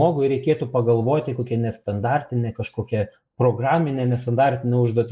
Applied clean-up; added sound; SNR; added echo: neural mask model Resemble Enhance denoiser.